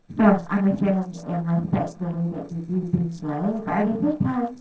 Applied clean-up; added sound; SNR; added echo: neural separator model SepFormer DNS4.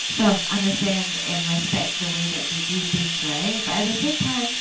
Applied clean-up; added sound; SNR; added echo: none; Bathtub (filling or washing); 1 dB; reverberation time 0.2 s.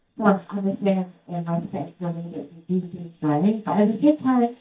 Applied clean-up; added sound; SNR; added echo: neural mask model DeepFilterNet 3.